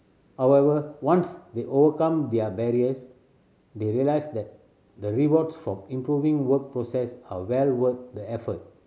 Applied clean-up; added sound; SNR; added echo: none; none; none; none.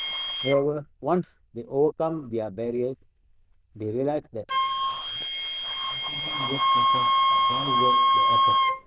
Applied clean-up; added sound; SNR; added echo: neural diffusion model UNIVERSE++.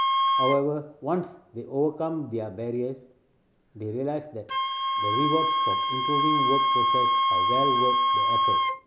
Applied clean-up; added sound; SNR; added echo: none; Wind instrument, woodwind instrument; -5 dB; none.